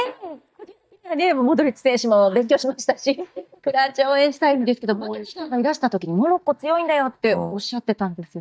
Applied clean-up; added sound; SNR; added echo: neural mask model DeepFilterNet 3.